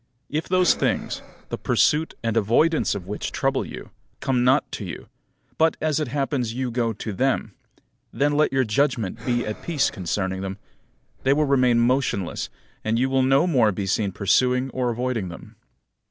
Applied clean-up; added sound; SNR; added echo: none; Breathing; 18 dB; none.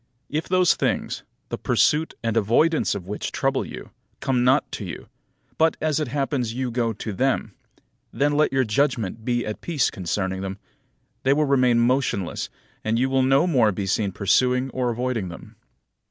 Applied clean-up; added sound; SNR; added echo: none; none; none; none.